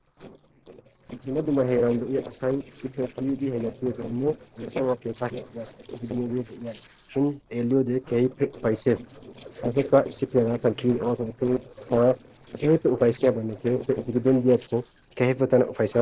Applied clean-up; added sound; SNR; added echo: neural separator model SepFormer DNS4.